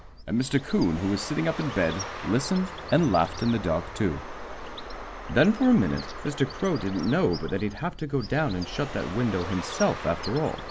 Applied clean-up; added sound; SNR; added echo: none; Bird; 12 dB; none.